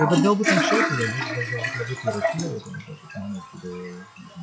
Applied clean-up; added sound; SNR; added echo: classical method log-MMSE.